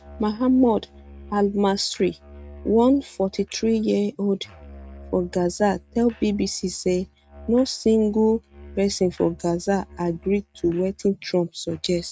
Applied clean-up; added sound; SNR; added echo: neural mask model RNNoise.